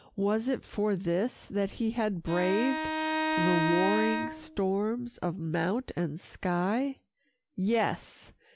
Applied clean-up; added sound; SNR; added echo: none; Bowed string instrument; 2 dB; none.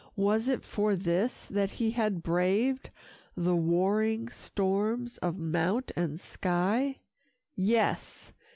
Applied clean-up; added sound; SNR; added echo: none; none; none; none.